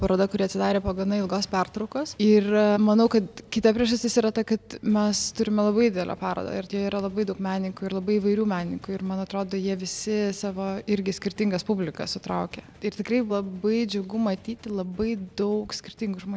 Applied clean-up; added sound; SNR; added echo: none; none; none; none.